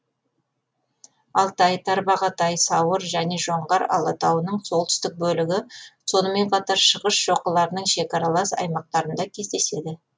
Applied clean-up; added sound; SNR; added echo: none; none; none; none.